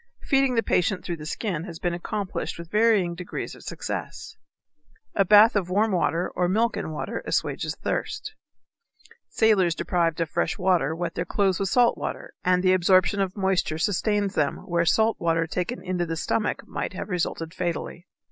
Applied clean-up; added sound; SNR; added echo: none; none; none; none.